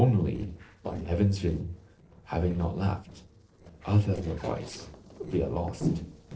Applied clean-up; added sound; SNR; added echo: neural separator model SepFormer DNS4.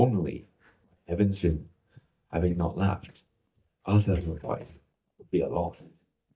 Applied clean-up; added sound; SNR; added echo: neural mask model DeepFilterNet 3.